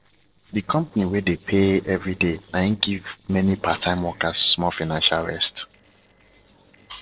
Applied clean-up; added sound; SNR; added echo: neural separator model SepFormer DNS4.